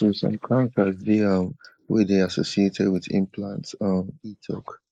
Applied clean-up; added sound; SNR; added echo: neural mask model Resemble Enhance denoiser.